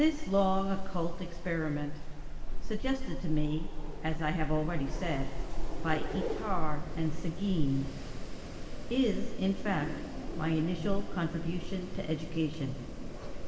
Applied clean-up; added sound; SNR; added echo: none; Wind; -1 dB; reverberation time 2.0 s.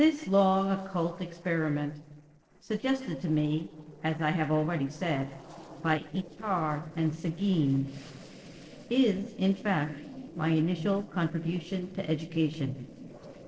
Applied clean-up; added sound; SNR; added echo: neural separator model SepFormer DNS4.